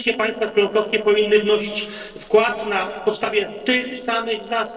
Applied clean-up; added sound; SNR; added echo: neural separator model SepFormer DNS4.